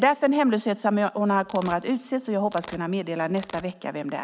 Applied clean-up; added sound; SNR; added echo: none; Domestic sounds, home sounds; 18 dB; none.